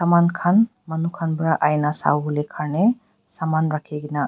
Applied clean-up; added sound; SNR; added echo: none; none; none; none.